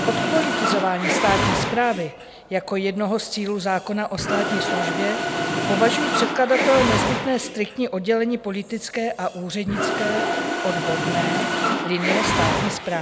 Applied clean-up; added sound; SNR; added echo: none; Mechanisms; 0 dB; none.